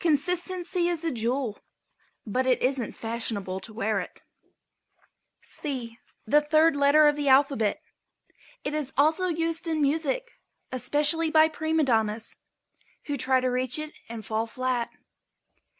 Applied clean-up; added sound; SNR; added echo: none; none; none; none.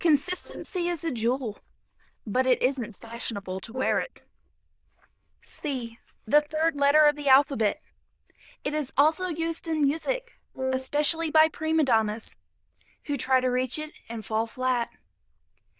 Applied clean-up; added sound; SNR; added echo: neural diffusion model UNIVERSE++.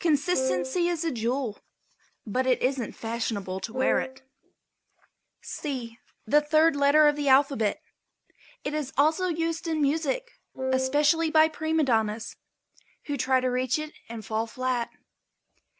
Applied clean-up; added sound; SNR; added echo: none; Wind instrument, woodwind instrument; 3 dB; none.